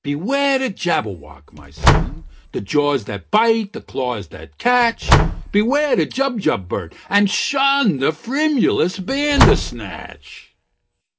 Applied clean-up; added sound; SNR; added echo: none; Slam; 1 dB; reverberation time 0.3 s.